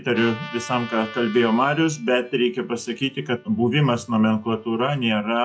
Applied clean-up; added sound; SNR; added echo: classical method log-MMSE.